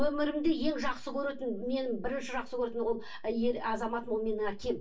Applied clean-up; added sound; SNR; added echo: none; none; none; reverberation time 0.2 s.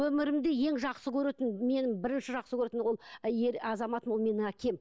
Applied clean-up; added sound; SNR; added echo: none; none; none; none.